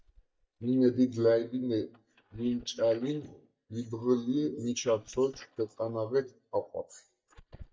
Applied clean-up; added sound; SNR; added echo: neural mask model DeepFilterNet 3.